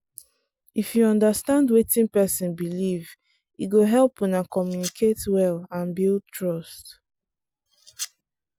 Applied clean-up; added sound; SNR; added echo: none; Domestic sounds, home sounds; 14 dB; none.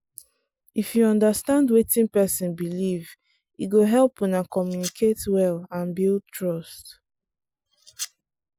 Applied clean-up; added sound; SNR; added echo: neural mask model Resemble Enhance denoiser.